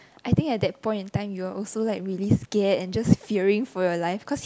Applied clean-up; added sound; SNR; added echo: none; none; none; none.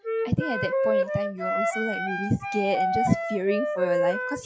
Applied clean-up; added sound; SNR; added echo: classical method log-MMSE.